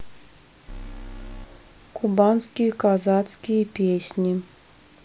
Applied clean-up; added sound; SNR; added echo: none; Alarm; 14 dB; none.